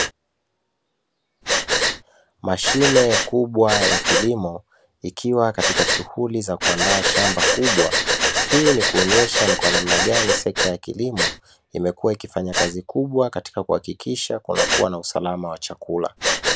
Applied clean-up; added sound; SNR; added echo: none; Breathing; 0 dB; none.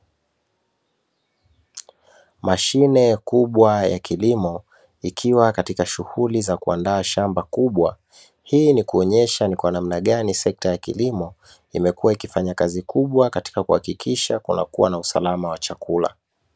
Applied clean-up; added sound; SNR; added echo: none; none; none; none.